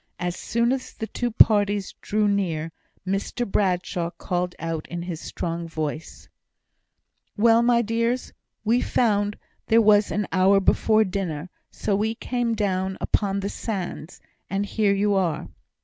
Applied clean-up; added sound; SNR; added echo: none; none; none; none.